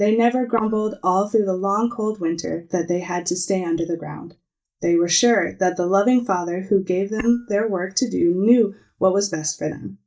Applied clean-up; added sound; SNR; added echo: neural mask model DeepFilterNet 3.